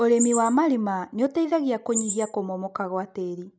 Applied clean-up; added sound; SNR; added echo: none; Chirp, tweet; 11 dB; none.